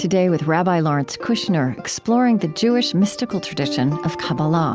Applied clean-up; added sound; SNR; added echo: none; none; none; none.